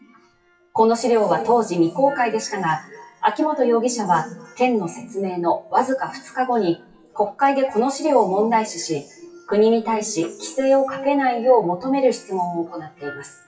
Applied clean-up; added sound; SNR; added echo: classical method WPE with log-MMSE.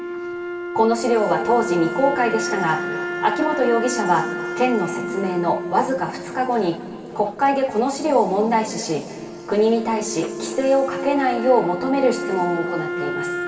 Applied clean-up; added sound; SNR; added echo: none; Wind instrument, woodwind instrument; 8 dB; reverberation time 2.9 s.